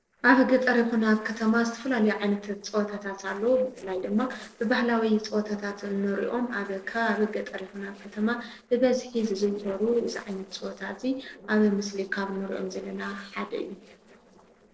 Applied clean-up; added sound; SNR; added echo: neural separator model SepFormer DNS4.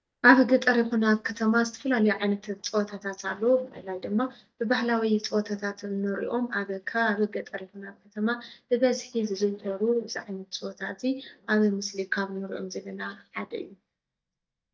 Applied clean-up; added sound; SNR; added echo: neural mask model DeepFilterNet 3.